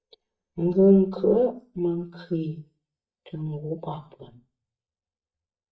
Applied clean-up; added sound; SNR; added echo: neural mask model DeepFilterNet 3.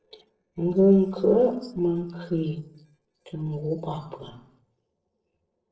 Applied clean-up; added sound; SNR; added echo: neural separator model SepFormer DNS4.